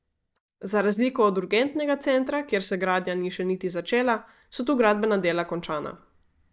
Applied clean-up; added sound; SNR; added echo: neural mask model DeepFilterNet 3.